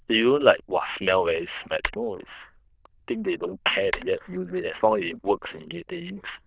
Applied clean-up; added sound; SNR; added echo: neural diffusion model UNIVERSE++.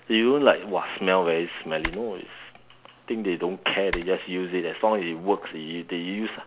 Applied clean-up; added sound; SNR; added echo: none; Typing; 14 dB; none.